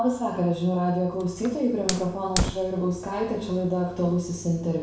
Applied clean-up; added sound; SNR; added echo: none; Fire; 9 dB; reverberation time 0.7 s.